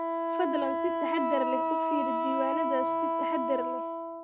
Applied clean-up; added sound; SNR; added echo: none; Wind instrument, woodwind instrument; -4 dB; none.